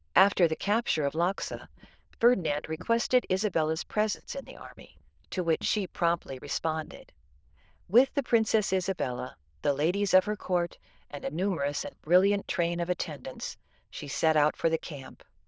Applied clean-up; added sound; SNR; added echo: neural diffusion model UNIVERSE++.